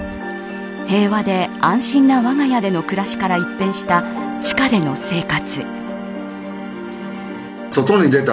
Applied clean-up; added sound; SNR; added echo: none; none; none; none.